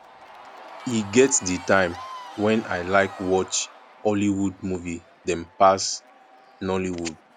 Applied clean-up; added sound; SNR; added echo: none; Crowd / Cheering; 18 dB; none.